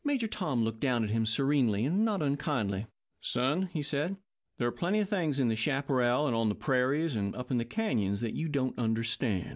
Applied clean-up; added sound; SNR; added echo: none; none; none; none.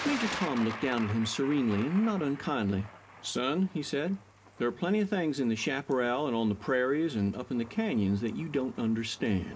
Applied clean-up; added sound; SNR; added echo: none; Thunder; 14 dB; reverberation time 0.3 s.